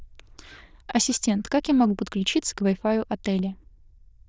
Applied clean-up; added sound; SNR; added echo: neural diffusion model UNIVERSE++.